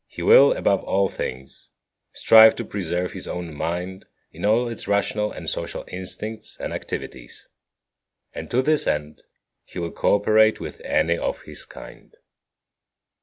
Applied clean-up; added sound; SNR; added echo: none; none; none; none.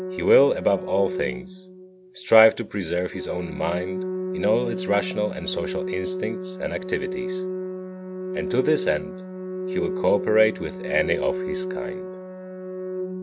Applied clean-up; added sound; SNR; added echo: none; Organ; 6 dB; none.